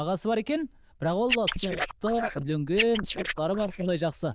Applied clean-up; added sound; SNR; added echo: neural diffusion model UNIVERSE++.